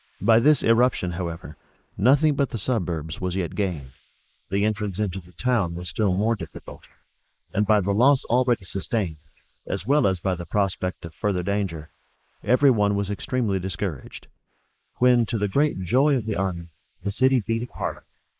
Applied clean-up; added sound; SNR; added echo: neural mask model Resemble Enhance denoiser.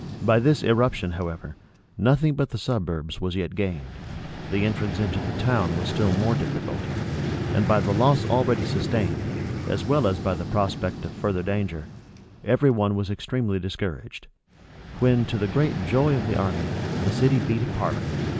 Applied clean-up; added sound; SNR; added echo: none; Vehicle; 5 dB; none.